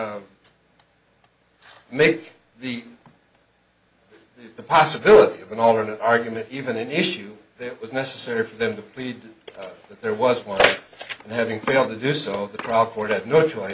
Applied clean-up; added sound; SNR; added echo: none; none; none; none.